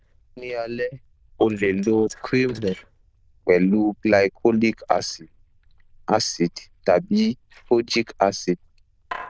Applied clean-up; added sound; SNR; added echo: neural diffusion model UNIVERSE++.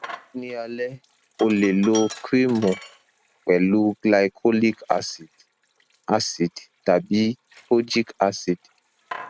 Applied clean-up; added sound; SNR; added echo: none; Sink (filling or washing); 20 dB; none.